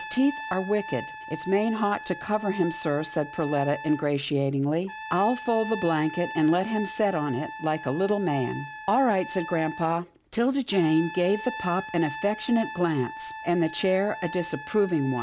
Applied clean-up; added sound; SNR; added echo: none; Trumpet; 13 dB; none.